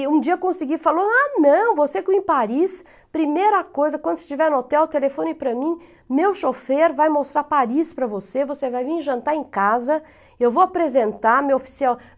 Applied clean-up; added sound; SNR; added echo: none; none; none; none.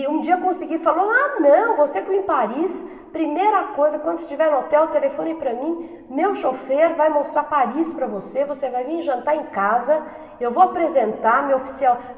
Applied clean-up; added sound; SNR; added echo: none; none; none; reverberation time 1.7 s.